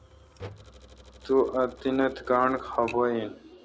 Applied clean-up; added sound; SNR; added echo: none; Typewriter; 19 dB; none.